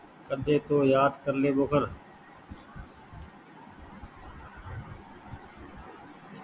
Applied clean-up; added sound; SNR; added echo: none; none; none; none.